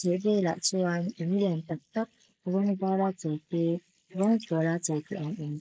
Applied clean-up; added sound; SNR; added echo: neural mask model Resemble Enhance denoiser.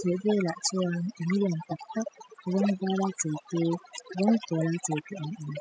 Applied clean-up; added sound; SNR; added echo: classical method spectral subtraction.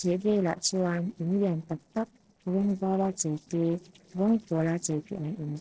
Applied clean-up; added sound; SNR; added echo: neural separator model SepFormer DNS4.